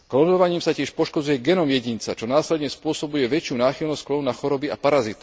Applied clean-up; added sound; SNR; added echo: none; none; none; none.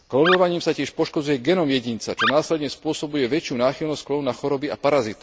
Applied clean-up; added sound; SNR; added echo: none; Animal; 6 dB; none.